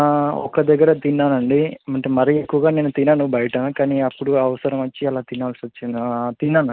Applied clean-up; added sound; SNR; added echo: none; none; none; none.